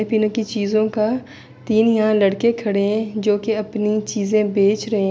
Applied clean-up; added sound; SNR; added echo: none; none; none; none.